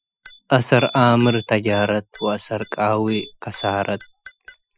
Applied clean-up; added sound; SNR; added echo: classical method Wiener filter.